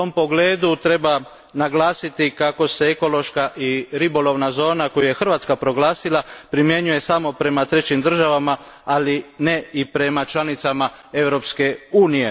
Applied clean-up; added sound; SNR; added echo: none; none; none; none.